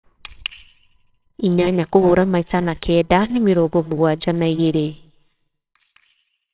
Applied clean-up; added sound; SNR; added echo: neural separator model SepFormer WHAMR!.